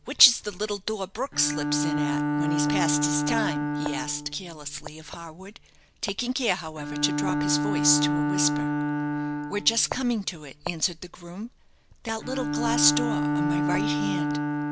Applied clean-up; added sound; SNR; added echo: none; Bowed string instrument; -1 dB; none.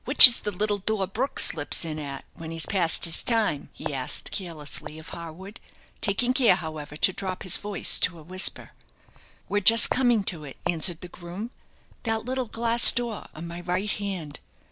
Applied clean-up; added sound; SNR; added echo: none; none; none; none.